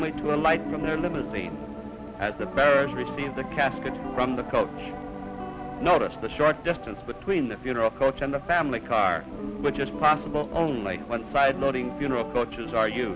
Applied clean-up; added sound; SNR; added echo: none; Guitar; 14 dB; none.